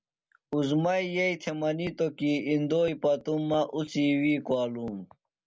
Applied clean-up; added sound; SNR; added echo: none; none; none; none.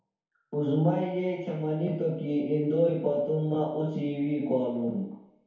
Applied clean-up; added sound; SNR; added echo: none; none; none; reverberation time 0.9 s.